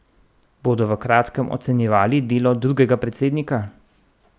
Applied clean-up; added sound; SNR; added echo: none; none; none; none.